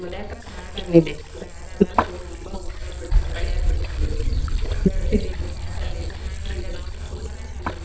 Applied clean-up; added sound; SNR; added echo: neural mask model DeepFilterNet 3.